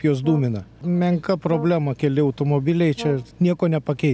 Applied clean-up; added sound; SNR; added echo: none; Brass instrument; 18 dB; none.